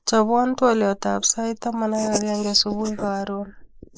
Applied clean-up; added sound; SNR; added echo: neural mask model Resemble Enhance denoiser.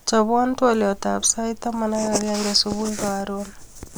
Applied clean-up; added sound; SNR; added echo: none; none; none; none.